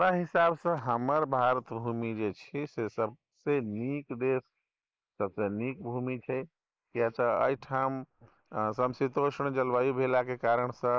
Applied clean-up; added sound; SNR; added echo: neural mask model Resemble Enhance denoiser.